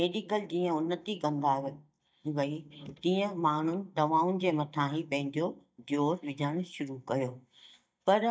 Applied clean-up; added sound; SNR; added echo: neural mask model DeepFilterNet 3.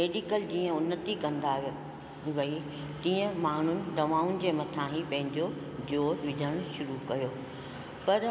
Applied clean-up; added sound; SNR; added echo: none; none; none; none.